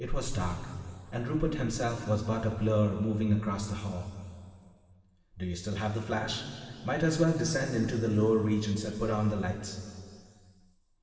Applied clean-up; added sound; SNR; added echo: none; none; none; reverberation time 2.4 s.